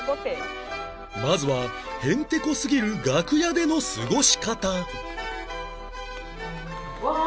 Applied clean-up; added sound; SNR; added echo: none; Fireworks; 17 dB; none.